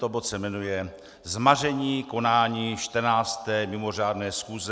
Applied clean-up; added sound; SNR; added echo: none; none; none; none.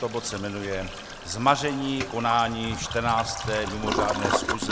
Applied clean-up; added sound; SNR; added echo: none; Toilet flush; 4 dB; none.